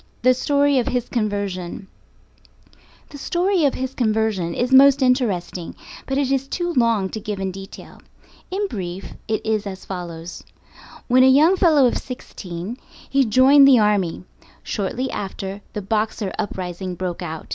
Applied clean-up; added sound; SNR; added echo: none; none; none; none.